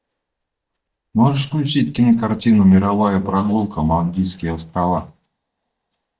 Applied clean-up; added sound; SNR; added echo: neural mask model DeepFilterNet 3.